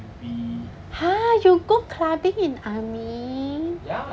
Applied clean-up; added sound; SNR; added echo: none; none; none; none.